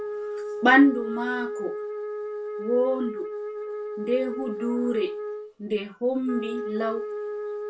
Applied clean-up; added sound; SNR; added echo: none; Wind instrument, woodwind instrument; 6 dB; reverberation time 0.2 s.